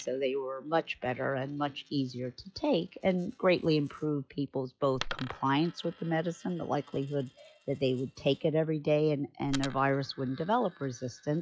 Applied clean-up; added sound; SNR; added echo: classical method log-MMSE.